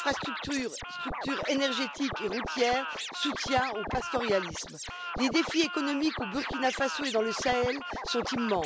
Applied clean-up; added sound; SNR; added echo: none; Scratching (performance technique); 6 dB; none.